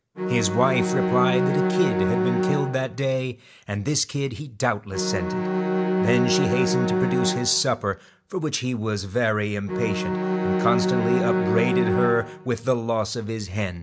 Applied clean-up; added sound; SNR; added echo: none; Bowed string instrument; 0 dB; none.